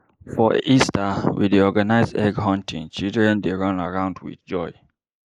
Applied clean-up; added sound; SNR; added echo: neural mask model Resemble Enhance denoiser.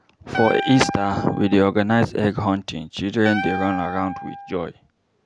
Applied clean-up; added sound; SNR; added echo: none; Wind instrument, woodwind instrument; 9 dB; none.